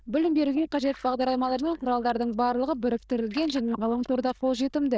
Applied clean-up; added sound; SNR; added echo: neural diffusion model UNIVERSE++.